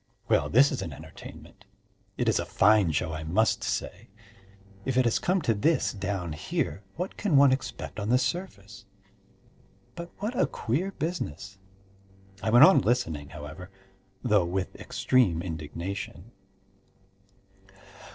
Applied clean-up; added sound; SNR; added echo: neural separator model SepFormer DNS4.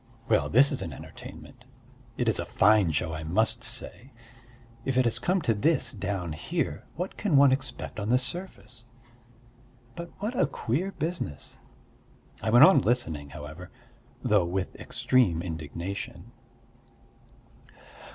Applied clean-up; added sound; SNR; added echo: none; none; none; none.